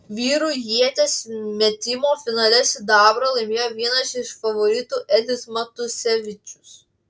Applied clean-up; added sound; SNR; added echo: none; none; none; none.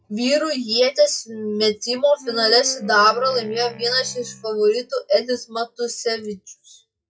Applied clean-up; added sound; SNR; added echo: classical method WPE with log-MMSE.